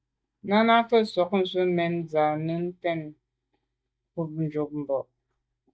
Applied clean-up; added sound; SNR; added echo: neural mask model DeepFilterNet 3.